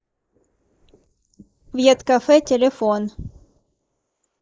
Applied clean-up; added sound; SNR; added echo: neural mask model Resemble Enhance denoiser.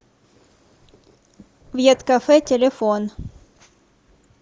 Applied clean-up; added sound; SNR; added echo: none; none; none; none.